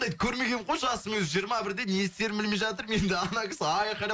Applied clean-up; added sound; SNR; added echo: neural mask model Resemble Enhance denoiser.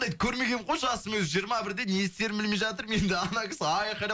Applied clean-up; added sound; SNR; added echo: none; none; none; none.